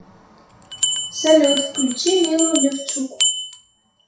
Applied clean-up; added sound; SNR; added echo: classical method WPE with log-MMSE.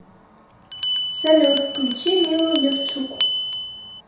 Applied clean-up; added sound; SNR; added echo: none; Bell; -2 dB; reverberation time 0.7 s.